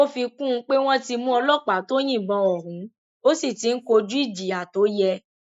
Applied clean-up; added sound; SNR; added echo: neural mask model Resemble Enhance denoiser.